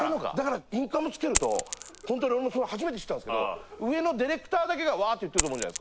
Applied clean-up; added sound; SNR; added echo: none; Coin (dropping); 8 dB; none.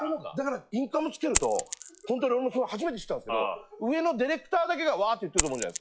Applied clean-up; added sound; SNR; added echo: classical method log-MMSE.